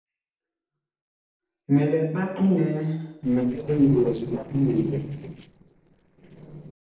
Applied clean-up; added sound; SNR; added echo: neural separator model SepFormer DNS4.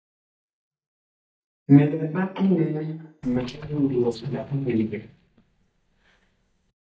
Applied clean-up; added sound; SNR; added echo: neural mask model DeepFilterNet 3.